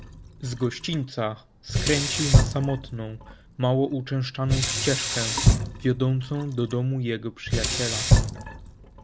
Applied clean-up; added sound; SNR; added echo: none; Sink (filling or washing); -1 dB; none.